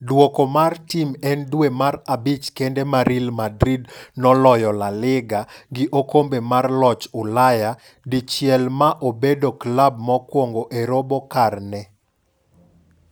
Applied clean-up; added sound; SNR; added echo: none; none; none; none.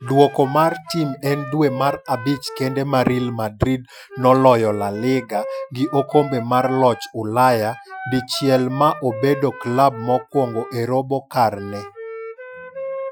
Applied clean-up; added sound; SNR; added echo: classical method Wiener filter.